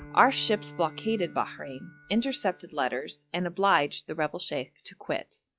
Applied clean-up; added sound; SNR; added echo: classical method log-MMSE.